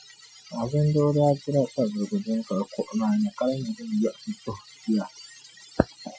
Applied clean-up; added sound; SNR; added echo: classical method Wiener filter.